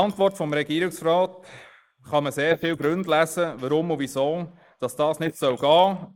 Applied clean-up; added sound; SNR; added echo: neural mask model Resemble Enhance denoiser.